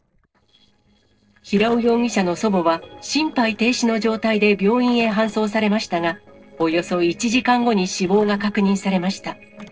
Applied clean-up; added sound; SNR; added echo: neural separator model SepFormer DNS4.